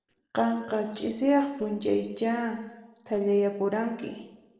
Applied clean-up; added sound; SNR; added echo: neural separator model SepFormer DNS4.